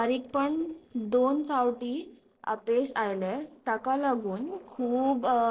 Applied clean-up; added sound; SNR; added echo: neural separator model SepFormer DNS4.